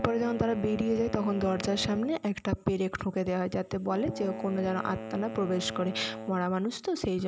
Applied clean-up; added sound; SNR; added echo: none; Wind instrument, woodwind instrument; 11 dB; none.